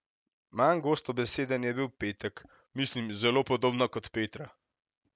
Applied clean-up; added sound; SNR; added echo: none; none; none; none.